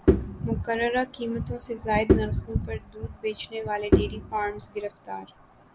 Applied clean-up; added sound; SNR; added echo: none; Bowed string instrument; -1 dB; none.